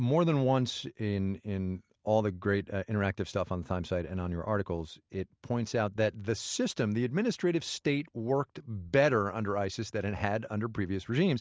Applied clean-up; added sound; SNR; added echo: none; none; none; none.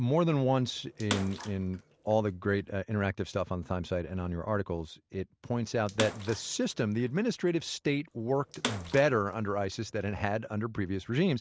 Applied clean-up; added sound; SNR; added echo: none; Bathtub (filling or washing) / Water / Splash, splatter; 12 dB; none.